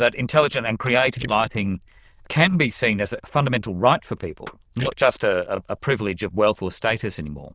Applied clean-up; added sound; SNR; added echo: neural diffusion model UNIVERSE++.